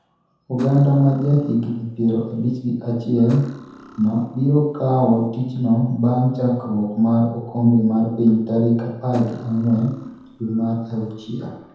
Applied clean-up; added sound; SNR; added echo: none; Cutlery, silverware; 19 dB; reverberation time 0.9 s.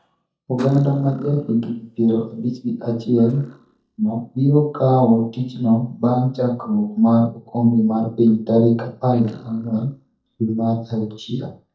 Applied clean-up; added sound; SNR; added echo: neural mask model DeepFilterNet 3.